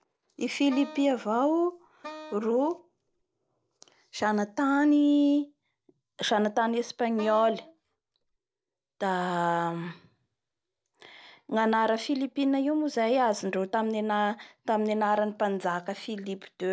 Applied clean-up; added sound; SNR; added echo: none; Wind instrument, woodwind instrument; 18 dB; none.